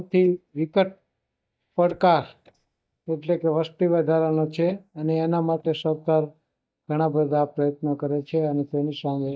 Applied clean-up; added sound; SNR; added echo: neural mask model DeepFilterNet 3.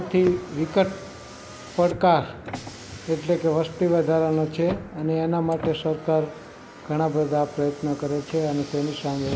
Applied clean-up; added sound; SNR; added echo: none; Car; 15 dB; none.